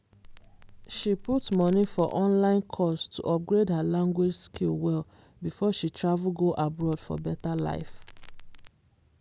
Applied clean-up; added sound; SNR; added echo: none; Crackle; 16 dB; none.